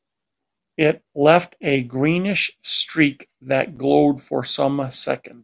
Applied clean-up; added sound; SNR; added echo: none; none; none; none.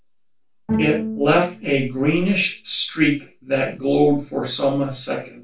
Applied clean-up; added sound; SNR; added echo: none; Bowed string instrument; 9 dB; reverberation time 0.2 s.